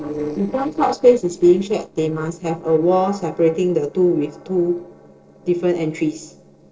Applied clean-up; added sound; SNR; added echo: neural separator model SepFormer DNS4.